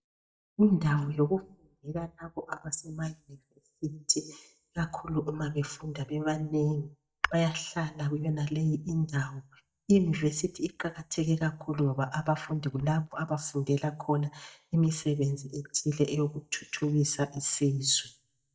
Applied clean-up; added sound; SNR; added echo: neural mask model DeepFilterNet 3.